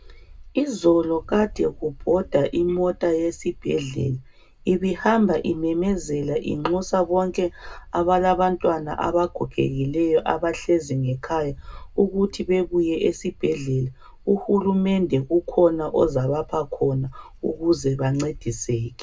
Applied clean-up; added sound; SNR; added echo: none; Wind; 19 dB; reverberation time 0.2 s.